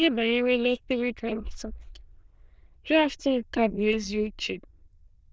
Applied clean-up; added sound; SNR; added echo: neural diffusion model UNIVERSE++.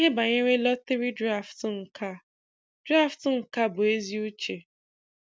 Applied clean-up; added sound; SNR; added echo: none; none; none; none.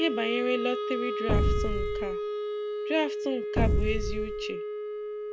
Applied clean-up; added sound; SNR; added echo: none; Explosion + Wind instrument, woodwind instrument; -4 dB; none.